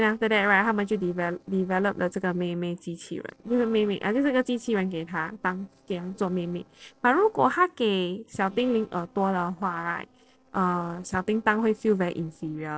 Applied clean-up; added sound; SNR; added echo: neural separator model SepFormer DNS4.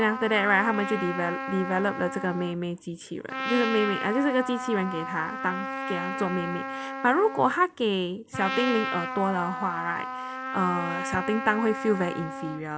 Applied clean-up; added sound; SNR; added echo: none; Trumpet; 6 dB; none.